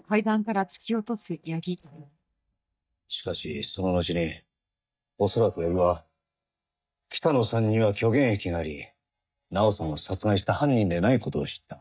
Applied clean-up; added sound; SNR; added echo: neural mask model DeepFilterNet 3.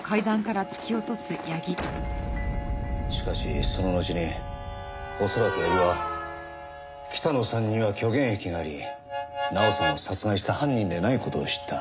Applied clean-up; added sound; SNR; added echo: none; Harmonica; 9 dB; none.